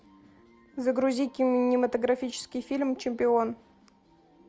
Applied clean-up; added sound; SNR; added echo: none; none; none; none.